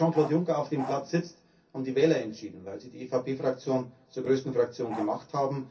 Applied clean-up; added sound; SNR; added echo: none; Bark; 12 dB; reverberation time 0.3 s.